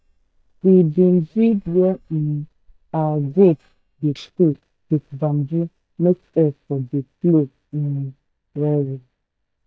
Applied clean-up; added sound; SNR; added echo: neural mask model DeepFilterNet 3.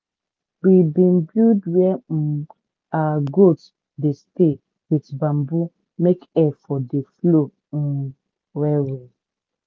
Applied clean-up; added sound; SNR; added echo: none; none; none; none.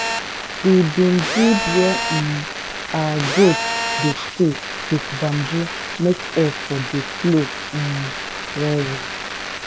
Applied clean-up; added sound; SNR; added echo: none; Telephone; 5 dB; none.